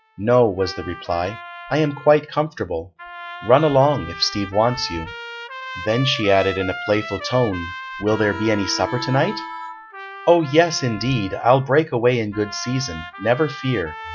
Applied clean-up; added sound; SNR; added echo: classical method log-MMSE.